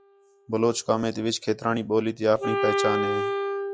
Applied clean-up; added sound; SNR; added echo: classical method log-MMSE.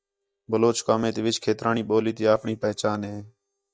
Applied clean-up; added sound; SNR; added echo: neural mask model DeepFilterNet 3.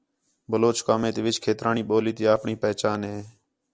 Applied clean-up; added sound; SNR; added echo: none; none; none; none.